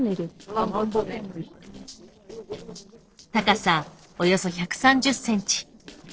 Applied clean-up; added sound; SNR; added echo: neural separator model SepFormer DNS4.